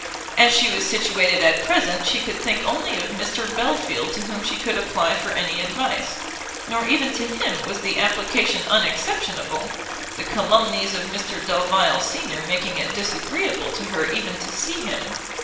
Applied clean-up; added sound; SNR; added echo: none; Stream; 8 dB; reverberation time 0.8 s.